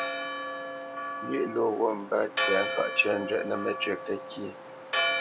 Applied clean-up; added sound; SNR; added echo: none; Church bell; 2 dB; none.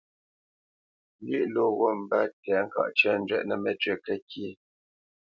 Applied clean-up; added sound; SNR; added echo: none; none; none; none.